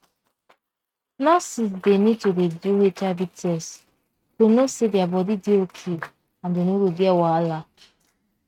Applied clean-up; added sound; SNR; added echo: neural mask model RNNoise.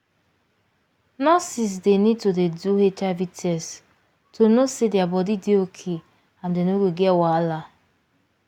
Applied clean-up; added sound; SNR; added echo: none; none; none; none.